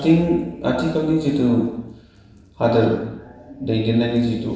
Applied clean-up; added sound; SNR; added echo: none; none; none; reverberation time 0.8 s.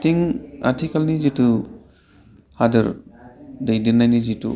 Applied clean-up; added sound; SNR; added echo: none; none; none; none.